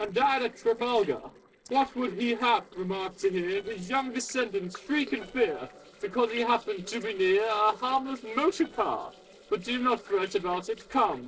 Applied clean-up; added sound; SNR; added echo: neural separator model SepFormer DNS4.